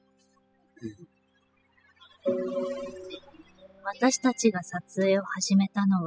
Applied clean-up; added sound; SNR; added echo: classical method spectral subtraction.